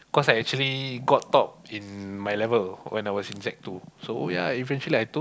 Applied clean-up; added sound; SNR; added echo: none; none; none; none.